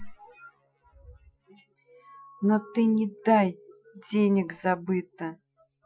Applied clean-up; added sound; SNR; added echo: classical method Wiener filter.